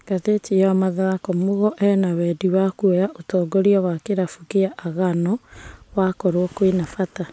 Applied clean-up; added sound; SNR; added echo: none; none; none; none.